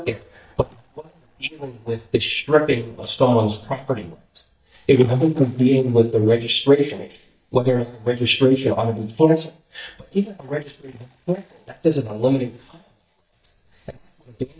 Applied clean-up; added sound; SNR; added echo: neural mask model DeepFilterNet 3.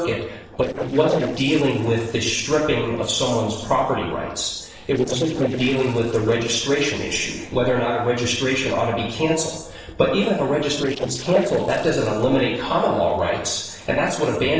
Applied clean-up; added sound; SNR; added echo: neural separator model SepFormer DNS4.